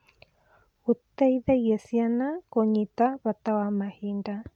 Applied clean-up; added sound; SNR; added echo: none; none; none; none.